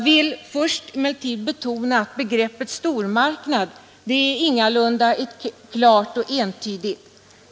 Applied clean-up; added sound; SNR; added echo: none; none; none; none.